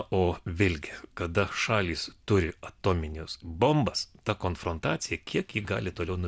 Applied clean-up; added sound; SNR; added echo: none; none; none; none.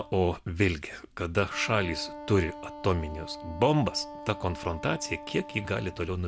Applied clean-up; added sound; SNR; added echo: none; Wind instrument, woodwind instrument; 14 dB; none.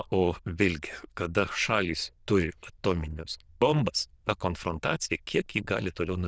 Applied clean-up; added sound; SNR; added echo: neural diffusion model UNIVERSE++.